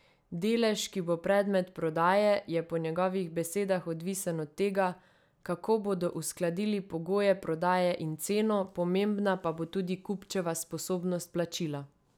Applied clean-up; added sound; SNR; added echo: none; none; none; none.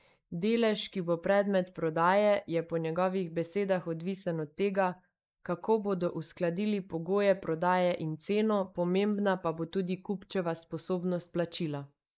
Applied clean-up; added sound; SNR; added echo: neural mask model Resemble Enhance denoiser.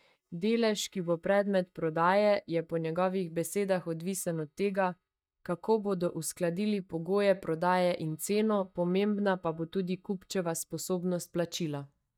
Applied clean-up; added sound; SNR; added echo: neural mask model DeepFilterNet 3.